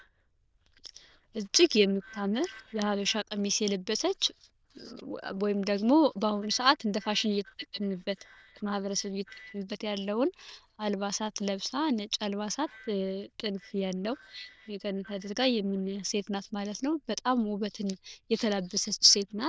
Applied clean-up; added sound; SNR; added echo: neural diffusion model UNIVERSE++.